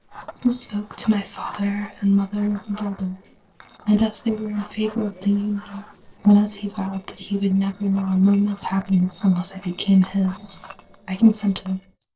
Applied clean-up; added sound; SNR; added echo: neural separator model SepFormer DNS4.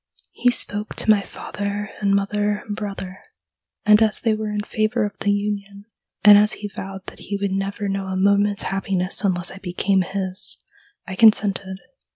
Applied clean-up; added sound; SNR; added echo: none; none; none; none.